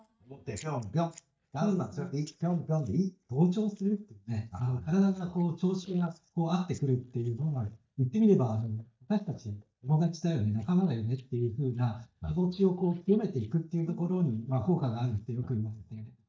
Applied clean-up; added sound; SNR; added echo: neural mask model DeepFilterNet 3.